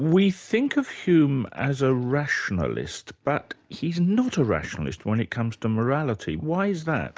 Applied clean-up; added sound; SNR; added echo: none; none; none; none.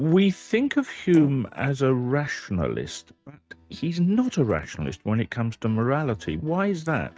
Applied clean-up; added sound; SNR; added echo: neural mask model RNNoise.